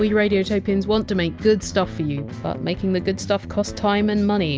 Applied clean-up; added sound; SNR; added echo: none; none; none; none.